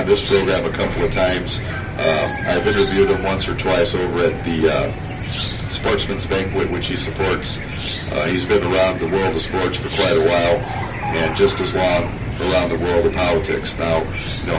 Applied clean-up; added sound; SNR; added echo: none; Cricket / Chicken, rooster; 6 dB; reverberation time 0.3 s.